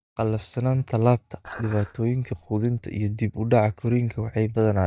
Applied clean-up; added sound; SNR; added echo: neural mask model DeepFilterNet 3.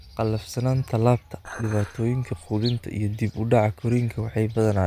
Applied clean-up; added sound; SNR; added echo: none; Dishes, pots, and pans; 19 dB; none.